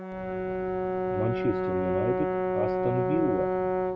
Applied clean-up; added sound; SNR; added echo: none; Brass instrument; -4 dB; none.